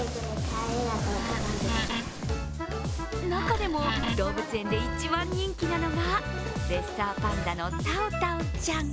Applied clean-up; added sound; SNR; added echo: none; Bass guitar + Wood; 2 dB; none.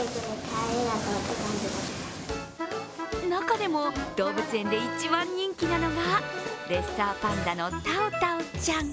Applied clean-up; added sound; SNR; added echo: none; none; none; none.